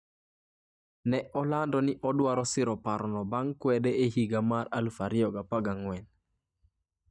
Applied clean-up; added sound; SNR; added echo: neural mask model DeepFilterNet 3.